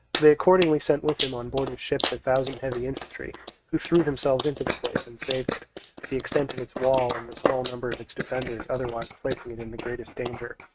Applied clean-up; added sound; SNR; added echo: neural mask model RNNoise.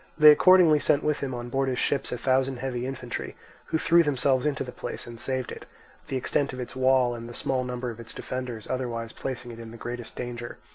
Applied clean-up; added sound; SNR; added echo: none; none; none; none.